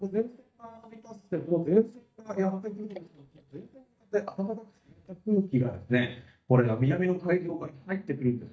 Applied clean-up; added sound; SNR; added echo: neural mask model DeepFilterNet 3.